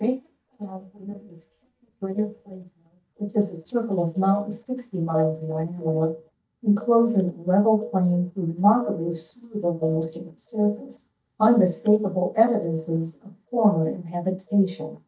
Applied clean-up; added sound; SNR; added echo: neural mask model DeepFilterNet 3.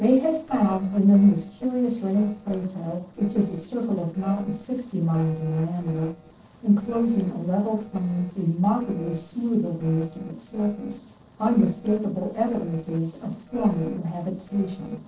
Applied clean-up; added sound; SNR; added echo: neural separator model SepFormer DNS4.